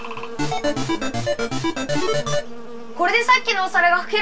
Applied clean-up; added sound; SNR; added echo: none; Buzz; 17 dB; reverberation time 0.2 s.